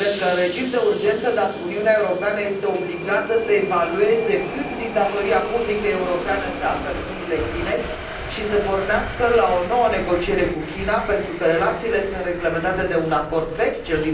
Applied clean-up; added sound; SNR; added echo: none; Subway, metro, underground; 10 dB; reverberation time 0.6 s.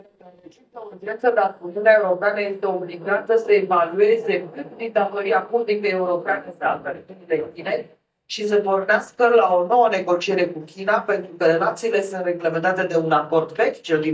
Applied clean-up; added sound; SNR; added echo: neural mask model DeepFilterNet 3.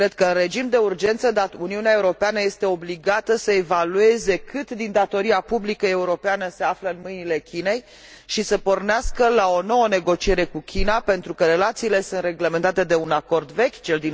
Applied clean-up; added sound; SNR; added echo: none; none; none; none.